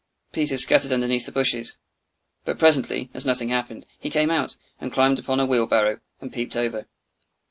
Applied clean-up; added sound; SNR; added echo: none; none; none; none.